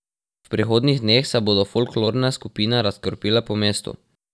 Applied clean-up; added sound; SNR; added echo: none; none; none; none.